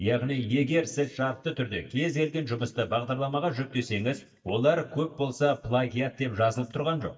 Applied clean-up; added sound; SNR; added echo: neural mask model DeepFilterNet 3.